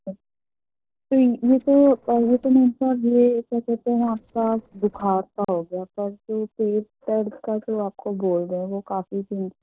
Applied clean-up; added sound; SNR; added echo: neural separator model SepFormer DNS4.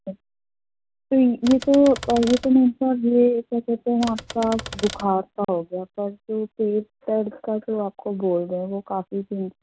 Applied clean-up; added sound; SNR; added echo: none; Typewriter; 14 dB; none.